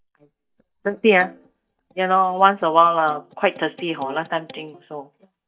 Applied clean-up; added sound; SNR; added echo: neural mask model DeepFilterNet 3.